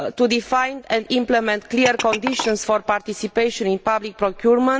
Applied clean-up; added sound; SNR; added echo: none; Glass; 12 dB; none.